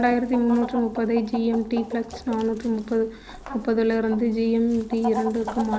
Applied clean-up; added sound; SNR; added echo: none; Chicken, rooster; 12 dB; none.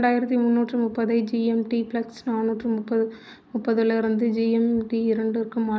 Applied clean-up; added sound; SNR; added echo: none; none; none; none.